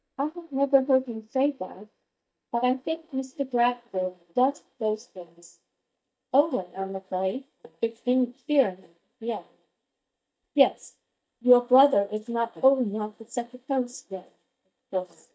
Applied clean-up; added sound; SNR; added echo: neural mask model DeepFilterNet 3.